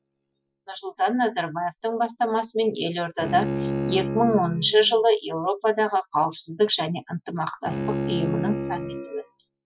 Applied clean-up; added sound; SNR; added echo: classical method Wiener filter.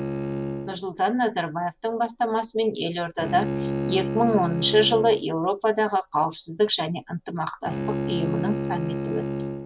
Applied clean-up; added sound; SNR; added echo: none; Bowed string instrument; 6 dB; none.